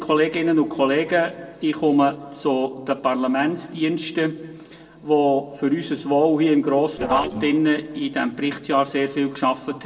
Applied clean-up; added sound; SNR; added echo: neural separator model SepFormer DNS4.